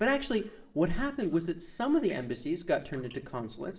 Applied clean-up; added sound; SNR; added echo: neural separator model SepFormer DNS4.